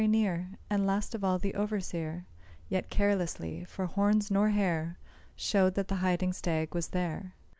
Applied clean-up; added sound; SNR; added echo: none; none; none; none.